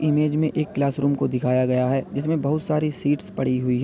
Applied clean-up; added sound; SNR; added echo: none; none; none; none.